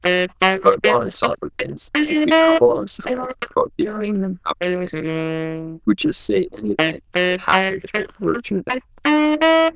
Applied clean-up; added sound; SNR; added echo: neural diffusion model UNIVERSE++.